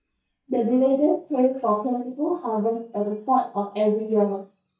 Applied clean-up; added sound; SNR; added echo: neural mask model DeepFilterNet 3.